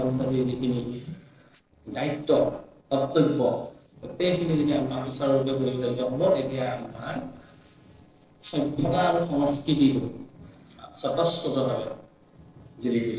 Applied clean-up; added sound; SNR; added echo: neural separator model SepFormer DNS4.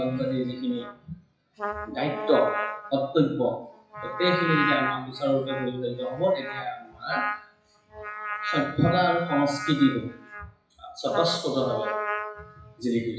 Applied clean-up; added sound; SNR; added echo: classical method WPE with log-MMSE.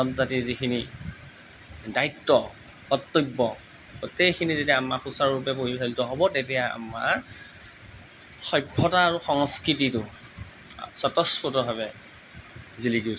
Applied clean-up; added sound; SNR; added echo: none; none; none; none.